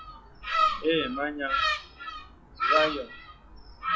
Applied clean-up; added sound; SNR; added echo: classical method log-MMSE.